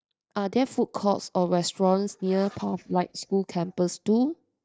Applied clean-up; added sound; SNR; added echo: neural mask model DeepFilterNet 3.